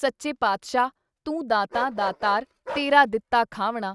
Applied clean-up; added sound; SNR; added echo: neural mask model RNNoise.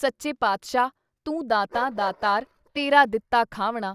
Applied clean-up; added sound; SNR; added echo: neural mask model DeepFilterNet 3.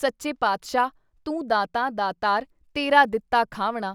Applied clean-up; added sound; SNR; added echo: none; none; none; none.